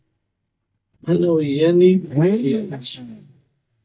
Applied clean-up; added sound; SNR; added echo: neural mask model DeepFilterNet 3.